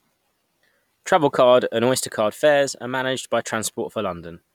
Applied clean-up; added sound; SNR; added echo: none; none; none; none.